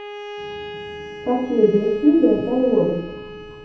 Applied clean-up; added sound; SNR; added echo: none; Bowed string instrument; 14 dB; reverberation time 0.8 s.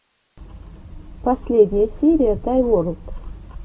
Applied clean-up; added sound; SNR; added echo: none; none; none; none.